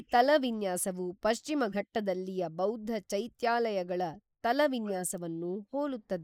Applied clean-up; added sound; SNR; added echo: neural mask model Resemble Enhance denoiser.